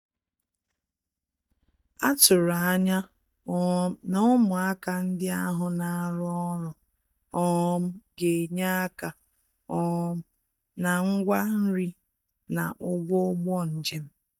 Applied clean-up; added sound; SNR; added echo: neural mask model DeepFilterNet 3.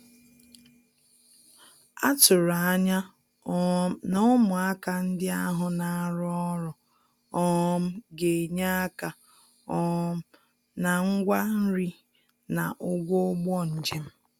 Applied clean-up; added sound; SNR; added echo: none; none; none; none.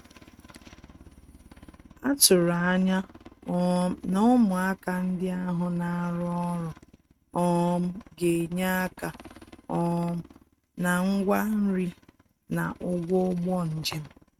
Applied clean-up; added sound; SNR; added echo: neural mask model RNNoise.